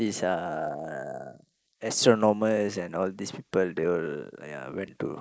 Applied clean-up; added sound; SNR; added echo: neural mask model Resemble Enhance denoiser.